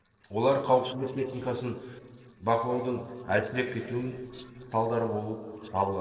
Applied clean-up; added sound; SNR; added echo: neural separator model SepFormer DNS4.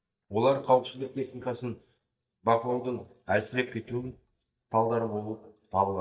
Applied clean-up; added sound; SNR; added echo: neural mask model DeepFilterNet 3.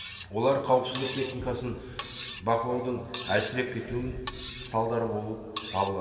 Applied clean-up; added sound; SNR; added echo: none; Cutlery, silverware; 13 dB; reverberation time 2.4 s.